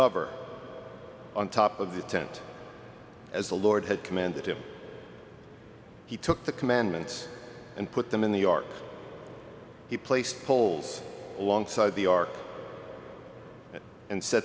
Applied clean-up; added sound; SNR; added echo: none; none; none; none.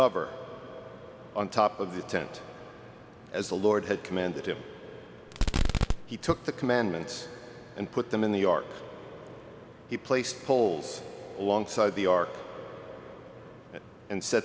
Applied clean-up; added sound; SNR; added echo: none; Fireworks; -3 dB; none.